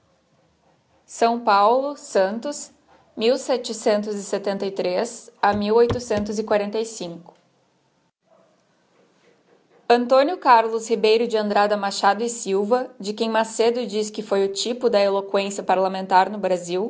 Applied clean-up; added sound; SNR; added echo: none; Walk, footsteps / Run / Wood; 12 dB; none.